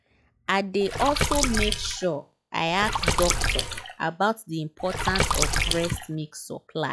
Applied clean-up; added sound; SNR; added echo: classical method log-MMSE.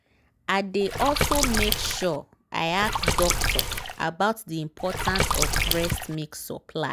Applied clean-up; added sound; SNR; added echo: none; Water / Splash, splatter; -2 dB; none.